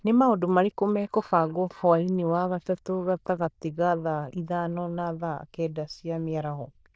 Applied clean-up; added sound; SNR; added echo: neural diffusion model UNIVERSE++.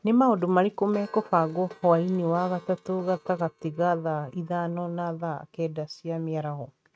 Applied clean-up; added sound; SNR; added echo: neural mask model RNNoise.